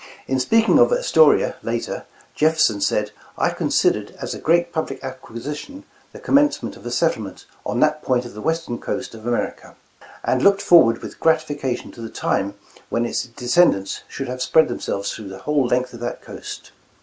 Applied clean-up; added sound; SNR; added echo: none; none; none; none.